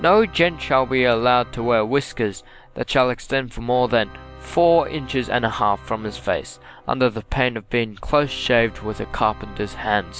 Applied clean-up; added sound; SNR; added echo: none; Organ; 19 dB; none.